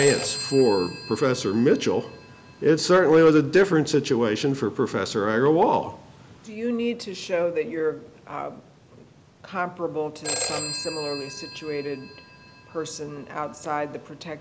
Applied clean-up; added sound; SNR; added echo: none; Telephone; 14 dB; none.